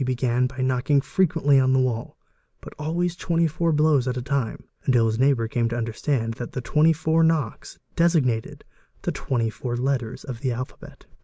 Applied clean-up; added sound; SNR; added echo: none; none; none; none.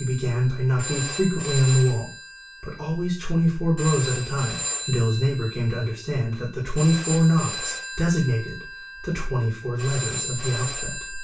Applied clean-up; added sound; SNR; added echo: none; Telephone; 9 dB; reverberation time 0.3 s.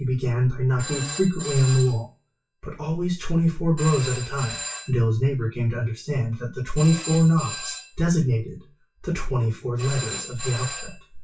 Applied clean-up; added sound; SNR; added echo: classical method WPE with log-MMSE.